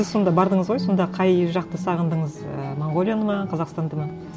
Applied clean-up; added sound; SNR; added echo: none; none; none; none.